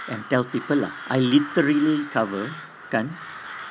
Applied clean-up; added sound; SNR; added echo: none; Crow; 14 dB; none.